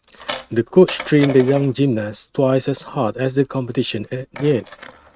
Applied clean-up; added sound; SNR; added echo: neural mask model RNNoise.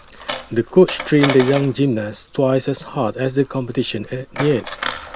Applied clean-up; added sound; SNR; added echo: none; Coin (dropping); 11 dB; none.